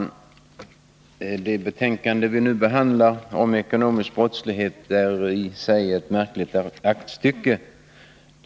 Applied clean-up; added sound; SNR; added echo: none; none; none; none.